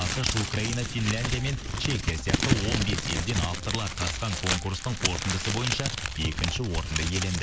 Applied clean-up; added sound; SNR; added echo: none; Crumpling, crinkling; 0 dB; none.